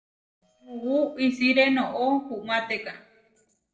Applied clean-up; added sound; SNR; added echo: neural separator model SepFormer DNS4.